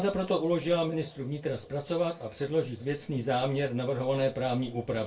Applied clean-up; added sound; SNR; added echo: none; none; none; reverberation time 0.2 s.